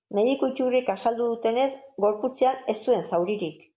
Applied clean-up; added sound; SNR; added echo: none; none; none; none.